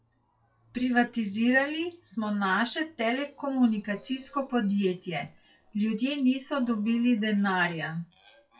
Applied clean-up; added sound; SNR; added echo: classical method WPE with log-MMSE.